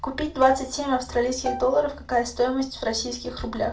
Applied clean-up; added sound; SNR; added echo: none; Bowed string instrument; 10 dB; reverberation time 0.3 s.